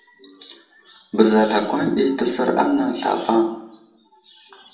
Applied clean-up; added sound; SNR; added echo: none; none; none; reverberation time 0.7 s.